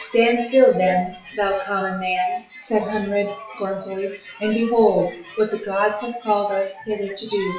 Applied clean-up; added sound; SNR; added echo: classical method WPE with log-MMSE.